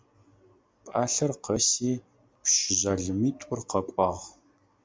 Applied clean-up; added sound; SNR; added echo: none; none; none; none.